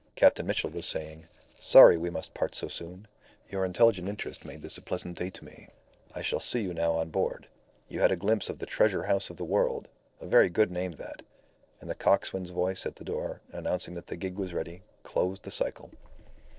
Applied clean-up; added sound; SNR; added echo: neural separator model SepFormer DNS4.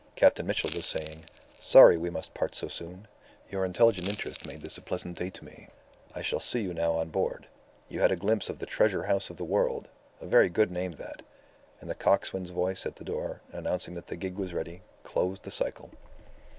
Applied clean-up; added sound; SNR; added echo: none; Crackle; 10 dB; none.